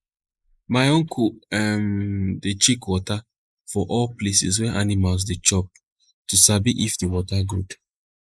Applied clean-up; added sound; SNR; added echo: neural mask model Resemble Enhance denoiser.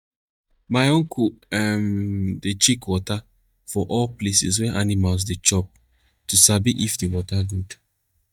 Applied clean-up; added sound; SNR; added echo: neural mask model DeepFilterNet 3.